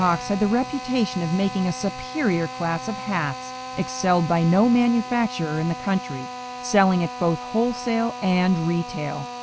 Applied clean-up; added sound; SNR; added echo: none; Drill; 11 dB; none.